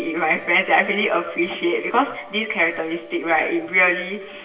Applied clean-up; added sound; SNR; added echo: none; Trumpet; 19 dB; reverberation time 1.4 s.